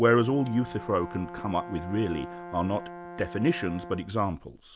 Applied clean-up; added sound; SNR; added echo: none; Brass instrument; 14 dB; none.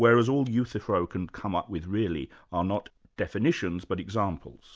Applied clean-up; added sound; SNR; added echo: none; none; none; none.